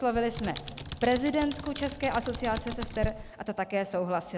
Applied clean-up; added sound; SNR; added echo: none; Computer keyboard; 7 dB; none.